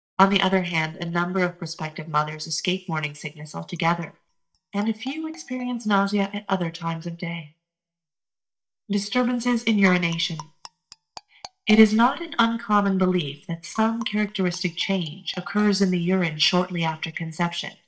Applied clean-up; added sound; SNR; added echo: neural mask model DeepFilterNet 3.